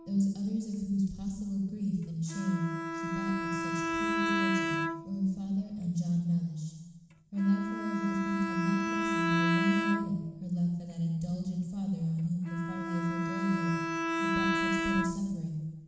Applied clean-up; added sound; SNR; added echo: none; Bowed string instrument; 3 dB; reverberation time 1.2 s.